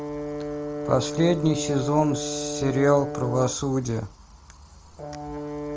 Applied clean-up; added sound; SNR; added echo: none; Brass instrument; 7 dB; none.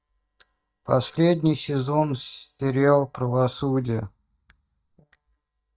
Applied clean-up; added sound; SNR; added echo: neural mask model DeepFilterNet 3.